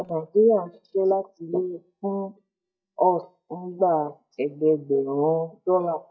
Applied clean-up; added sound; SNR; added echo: neural mask model DeepFilterNet 3.